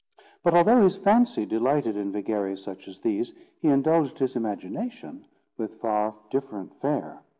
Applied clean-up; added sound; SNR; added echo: none; none; none; none.